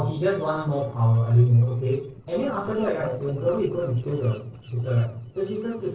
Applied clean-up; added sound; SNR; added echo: neural separator model SepFormer DNS4.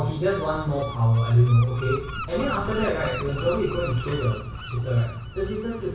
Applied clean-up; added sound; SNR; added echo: none; Gull, seagull; 12 dB; reverberation time 0.6 s.